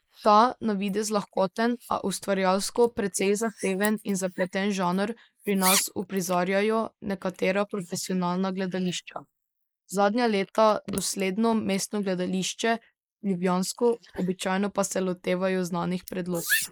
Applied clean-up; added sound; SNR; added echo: neural mask model Resemble Enhance denoiser.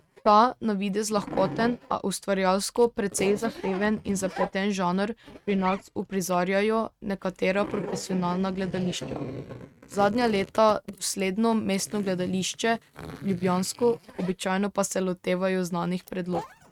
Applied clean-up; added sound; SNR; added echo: neural mask model RNNoise.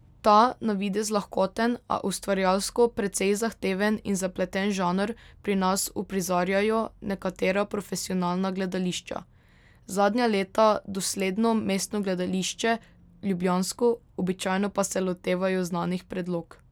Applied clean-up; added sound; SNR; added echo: none; none; none; none.